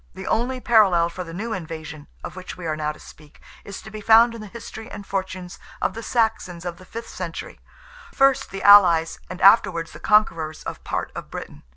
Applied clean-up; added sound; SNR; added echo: none; none; none; none.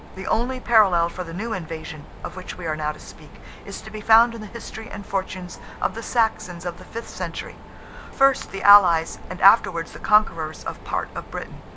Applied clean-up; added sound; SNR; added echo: none; Mechanisms; 16 dB; none.